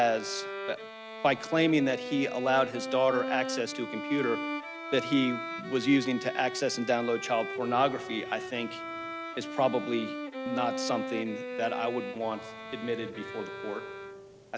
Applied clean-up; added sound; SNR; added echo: none; Bowed string instrument; 7 dB; none.